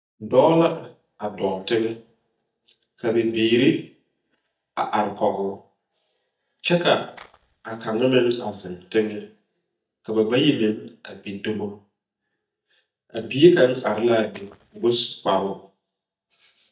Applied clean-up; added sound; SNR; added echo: neural mask model DeepFilterNet 3.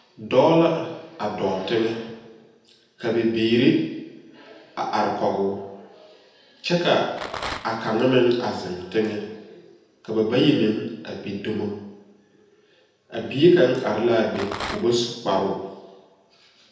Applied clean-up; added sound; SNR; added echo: none; Rattle; 9 dB; reverberation time 0.9 s.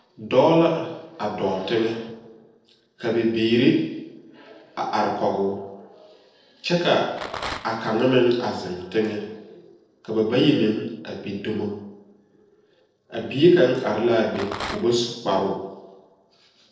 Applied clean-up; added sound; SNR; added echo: neural separator model SepFormer DNS4.